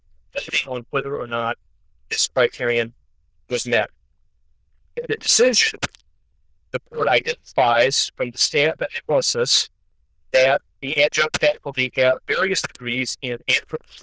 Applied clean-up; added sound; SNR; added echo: neural diffusion model UNIVERSE++.